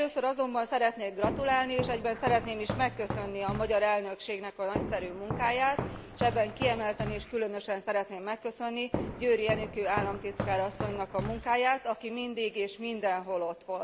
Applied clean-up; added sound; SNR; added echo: none; Walk, footsteps; 7 dB; none.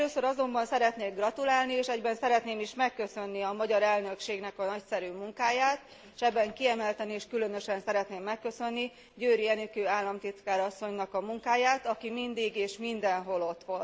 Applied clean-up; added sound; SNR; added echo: none; none; none; none.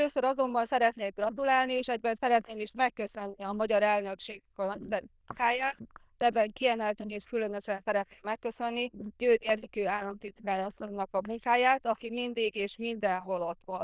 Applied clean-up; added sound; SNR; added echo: neural diffusion model UNIVERSE++.